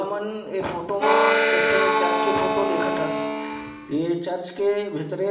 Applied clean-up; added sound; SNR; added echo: none; Harmonica; -4 dB; reverberation time 0.8 s.